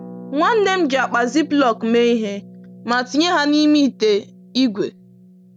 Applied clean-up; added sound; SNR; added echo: none; Harp; 19 dB; none.